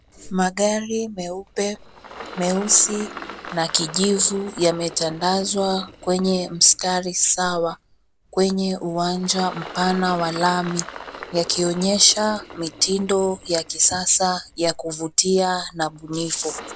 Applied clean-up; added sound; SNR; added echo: none; Engine; 17 dB; none.